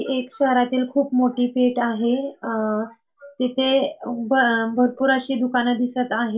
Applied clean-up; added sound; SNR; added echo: none; none; none; reverberation time 0.2 s.